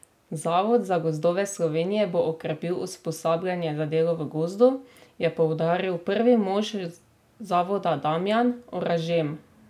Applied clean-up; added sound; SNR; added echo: none; none; none; none.